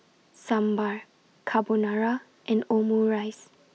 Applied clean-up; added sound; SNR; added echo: none; none; none; none.